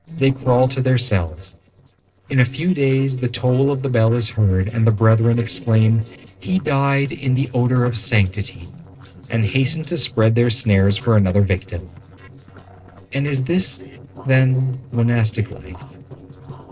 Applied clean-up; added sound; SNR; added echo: neural separator model SepFormer DNS4.